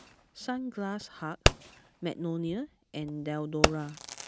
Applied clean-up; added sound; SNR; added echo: none; Fireworks; -2 dB; none.